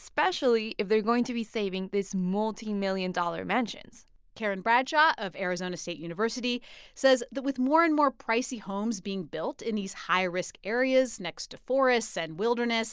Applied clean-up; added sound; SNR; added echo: none; none; none; none.